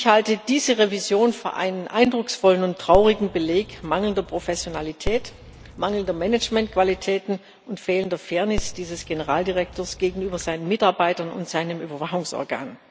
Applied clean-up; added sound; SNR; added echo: none; Dog; 11 dB; none.